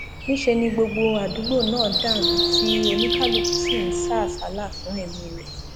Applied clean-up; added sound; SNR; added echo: none; Breathing + Wind instrument, woodwind instrument; -1 dB; none.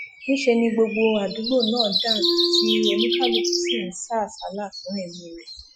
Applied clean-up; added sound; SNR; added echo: classical method Wiener filter.